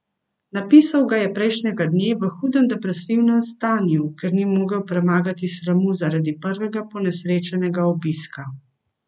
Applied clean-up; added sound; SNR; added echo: none; none; none; none.